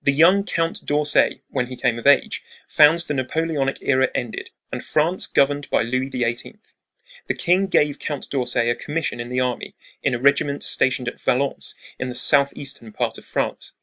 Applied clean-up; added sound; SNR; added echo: none; none; none; none.